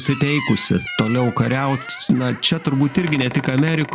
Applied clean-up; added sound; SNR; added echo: none; Squeak; 13 dB; none.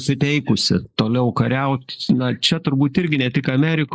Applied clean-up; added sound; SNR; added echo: neural mask model Resemble Enhance denoiser.